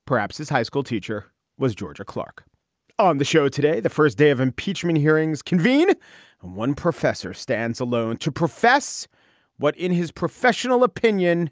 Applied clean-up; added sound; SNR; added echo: none; none; none; none.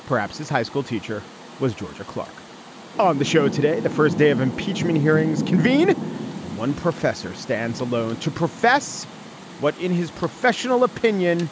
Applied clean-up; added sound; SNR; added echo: none; Rain; 9 dB; none.